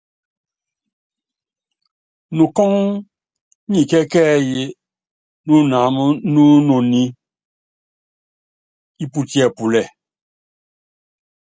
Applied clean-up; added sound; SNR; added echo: none; none; none; none.